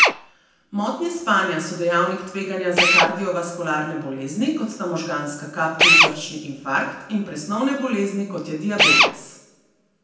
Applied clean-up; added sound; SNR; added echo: none; Drill; -1 dB; reverberation time 0.8 s.